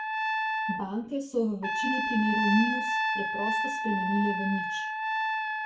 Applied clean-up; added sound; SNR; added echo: none; Trumpet; -1 dB; reverberation time 0.3 s.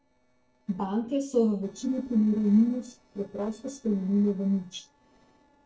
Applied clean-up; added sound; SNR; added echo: neural separator model SepFormer DNS4.